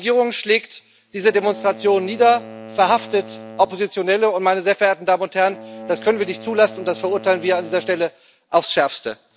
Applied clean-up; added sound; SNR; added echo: none; Wind instrument, woodwind instrument; 19 dB; none.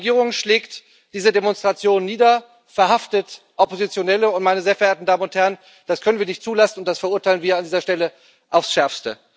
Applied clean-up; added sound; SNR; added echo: none; none; none; none.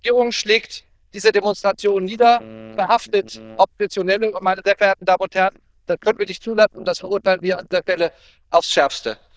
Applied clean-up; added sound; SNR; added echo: neural diffusion model UNIVERSE++.